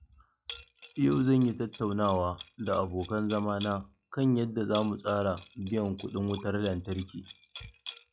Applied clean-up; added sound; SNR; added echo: classical method log-MMSE.